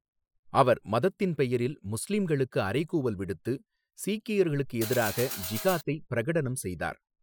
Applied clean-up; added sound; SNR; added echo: classical method Wiener filter.